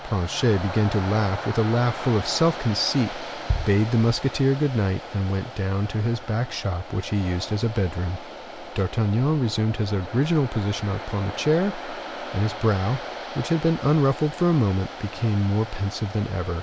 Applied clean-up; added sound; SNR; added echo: none; Waves, surf + Bass drum; 11 dB; none.